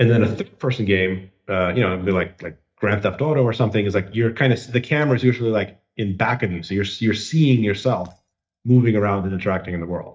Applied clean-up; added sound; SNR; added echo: neural mask model DeepFilterNet 3.